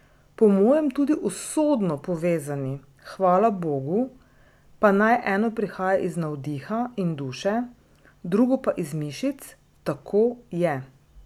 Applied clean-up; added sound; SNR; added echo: none; none; none; none.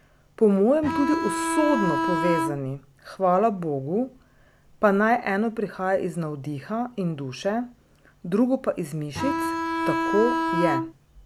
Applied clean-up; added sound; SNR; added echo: none; Bowed string instrument; 0 dB; none.